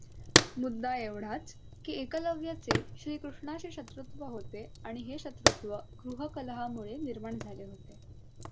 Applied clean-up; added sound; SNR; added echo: none; Fire; -4 dB; none.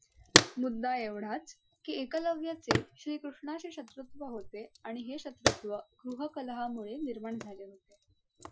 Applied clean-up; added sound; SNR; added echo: classical method Wiener filter.